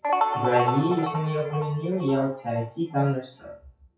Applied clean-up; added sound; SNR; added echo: classical method WPE with log-MMSE.